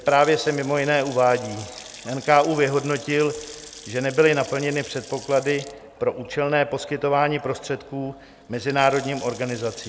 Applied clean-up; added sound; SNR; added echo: none; Sink (filling or washing) / Water tap, faucet / Splash, splatter; 20 dB; none.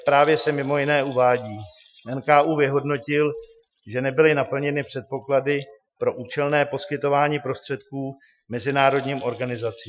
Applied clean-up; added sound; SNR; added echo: classical method Wiener filter.